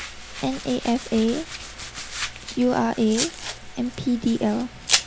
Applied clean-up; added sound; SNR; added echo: none; Domestic sounds, home sounds; 6 dB; none.